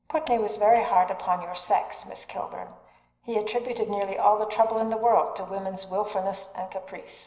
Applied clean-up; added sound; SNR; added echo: neural separator model SepFormer DNS4.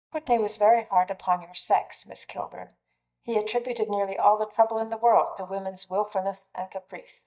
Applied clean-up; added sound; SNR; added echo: neural mask model DeepFilterNet 3.